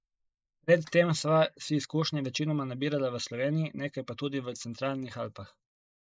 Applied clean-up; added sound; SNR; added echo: neural mask model Resemble Enhance denoiser.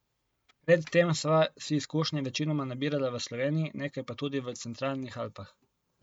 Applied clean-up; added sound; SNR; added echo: none; none; none; none.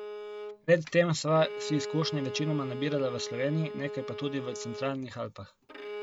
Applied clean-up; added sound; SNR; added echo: none; Bowed string instrument; 9 dB; none.